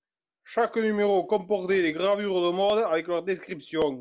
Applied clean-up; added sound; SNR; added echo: none; none; none; none.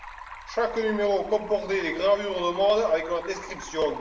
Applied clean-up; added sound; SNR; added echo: none; Stream; 15 dB; reverberation time 0.6 s.